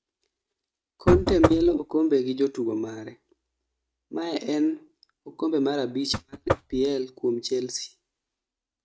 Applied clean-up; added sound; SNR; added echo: neural mask model RNNoise.